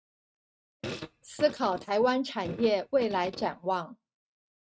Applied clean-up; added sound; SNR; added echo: neural mask model RNNoise.